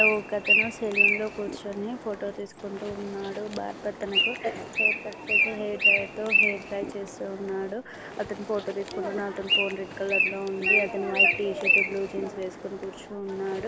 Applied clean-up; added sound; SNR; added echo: none; Bird; -4 dB; none.